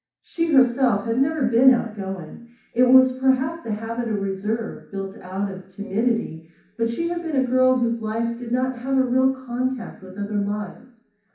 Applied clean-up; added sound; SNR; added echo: none; none; none; reverberation time 0.6 s.